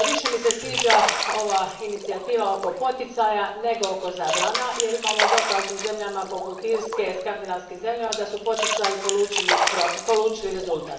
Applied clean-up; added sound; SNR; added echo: none; Splash, splatter; 2 dB; reverberation time 0.6 s.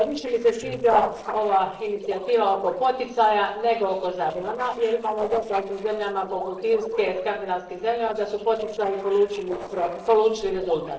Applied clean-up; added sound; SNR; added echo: neural separator model SepFormer DNS4.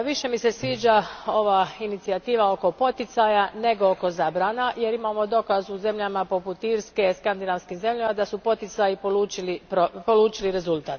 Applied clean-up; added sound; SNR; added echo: none; none; none; none.